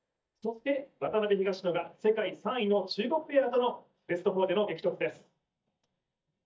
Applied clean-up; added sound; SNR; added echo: neural mask model DeepFilterNet 3.